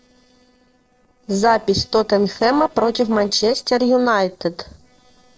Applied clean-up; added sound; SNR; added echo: neural separator model SepFormer DNS4.